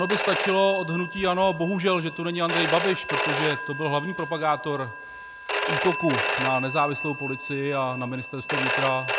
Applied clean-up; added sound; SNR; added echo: none; Telephone; -4 dB; none.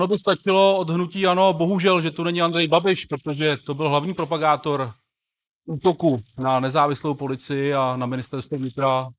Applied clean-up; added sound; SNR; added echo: neural mask model Resemble Enhance denoiser.